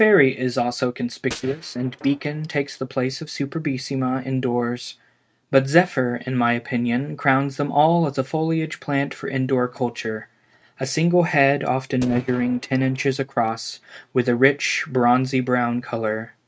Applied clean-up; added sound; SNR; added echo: neural mask model RNNoise.